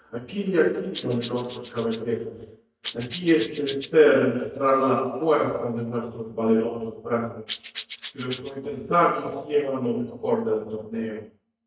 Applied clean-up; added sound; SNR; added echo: neural mask model DeepFilterNet 3.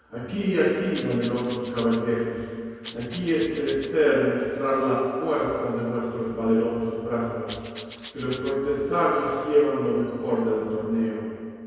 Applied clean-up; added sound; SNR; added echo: none; Rattle (instrument); 17 dB; reverberation time 2.2 s.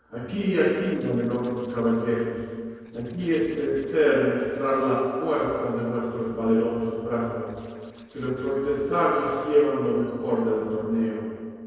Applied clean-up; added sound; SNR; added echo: neural separator model SepFormer DNS4.